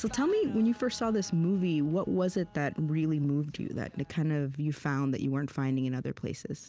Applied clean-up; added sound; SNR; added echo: none; none; none; none.